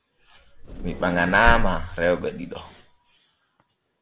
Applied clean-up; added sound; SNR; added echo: none; Vehicle; 2 dB; none.